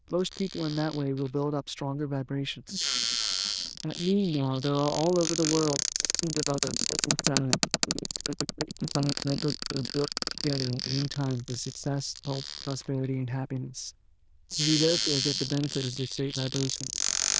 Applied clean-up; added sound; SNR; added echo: neural diffusion model UNIVERSE++.